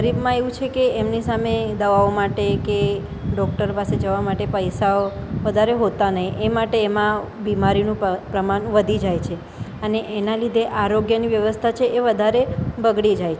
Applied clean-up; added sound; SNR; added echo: none; none; none; none.